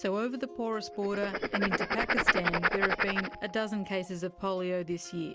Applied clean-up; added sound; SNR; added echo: none; Writing; -2 dB; none.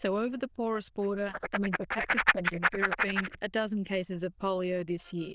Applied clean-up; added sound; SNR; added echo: neural diffusion model UNIVERSE++.